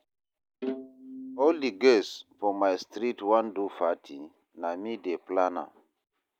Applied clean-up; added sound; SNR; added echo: none; Bowed string instrument; 12 dB; none.